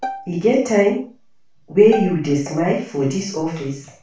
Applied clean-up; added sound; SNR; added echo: none; Bowed string instrument; 13 dB; reverberation time 0.4 s.